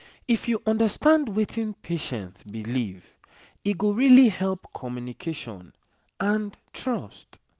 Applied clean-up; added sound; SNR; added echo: none; none; none; none.